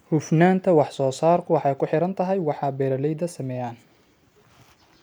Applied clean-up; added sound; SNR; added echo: none; none; none; none.